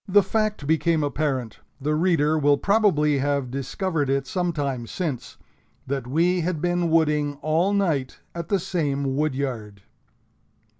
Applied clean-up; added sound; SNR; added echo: none; none; none; none.